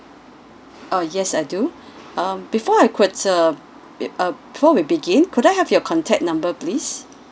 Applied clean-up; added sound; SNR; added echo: none; none; none; none.